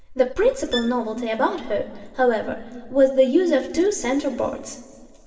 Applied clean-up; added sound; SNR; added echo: none; Bowed string instrument; 14 dB; reverberation time 2.1 s.